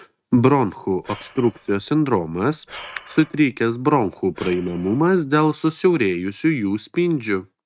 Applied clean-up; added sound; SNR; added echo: neural mask model RNNoise.